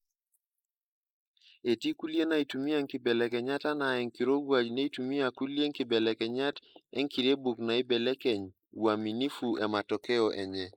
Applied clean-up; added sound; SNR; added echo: neural mask model Resemble Enhance denoiser.